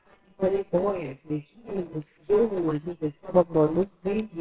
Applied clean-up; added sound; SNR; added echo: neural separator model SepFormer WHAMR!.